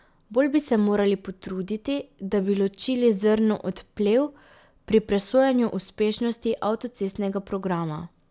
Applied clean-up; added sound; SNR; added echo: none; none; none; none.